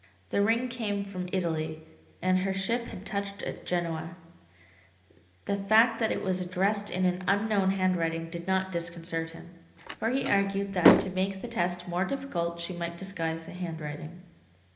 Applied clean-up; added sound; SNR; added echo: none; Slam; -2 dB; reverberation time 0.8 s.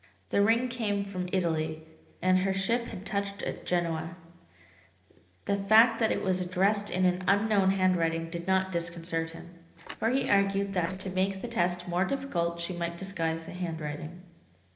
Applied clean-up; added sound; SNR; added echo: neural separator model SepFormer DNS4.